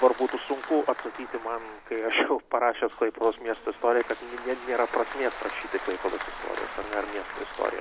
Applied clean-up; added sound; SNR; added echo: none; Applause; 12 dB; none.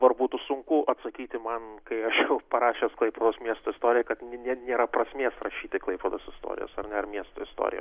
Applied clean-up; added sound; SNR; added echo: none; none; none; none.